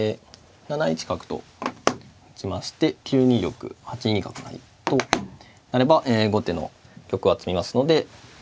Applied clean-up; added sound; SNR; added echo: none; none; none; none.